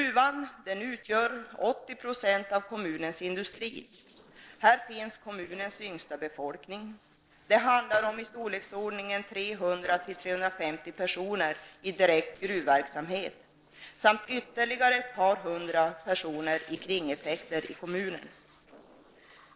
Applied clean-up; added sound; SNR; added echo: neural separator model SepFormer DNS4.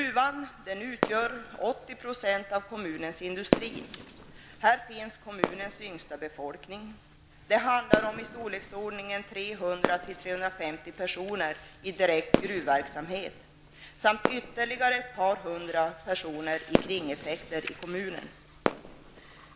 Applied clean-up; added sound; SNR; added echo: none; Fireworks; 4 dB; none.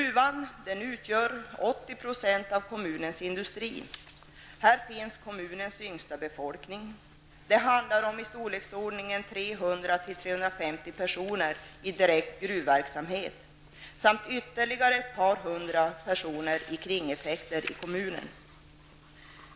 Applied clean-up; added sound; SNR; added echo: none; none; none; none.